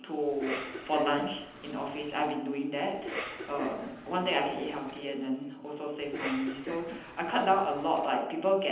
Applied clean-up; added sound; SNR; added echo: none; Cough; 11 dB; reverberation time 0.9 s.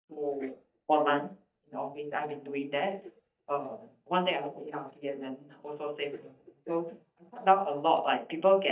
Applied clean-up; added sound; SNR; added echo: neural mask model DeepFilterNet 3.